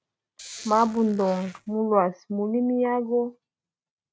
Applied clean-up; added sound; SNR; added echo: neural mask model RNNoise.